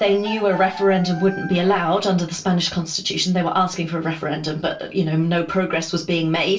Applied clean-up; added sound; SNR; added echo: none; Chicken, rooster; 18 dB; reverberation time 0.2 s.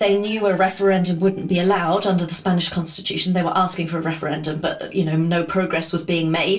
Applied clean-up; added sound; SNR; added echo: neural separator model SepFormer DNS4.